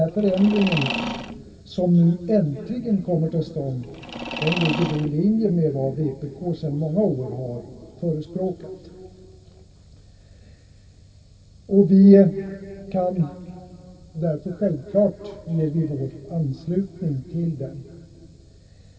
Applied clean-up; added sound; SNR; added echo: none; Mechanisms; 8 dB; reverberation time 2.9 s.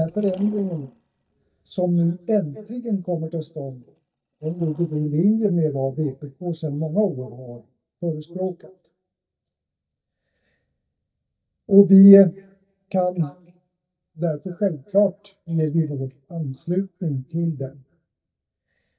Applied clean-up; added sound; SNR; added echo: neural mask model DeepFilterNet 3.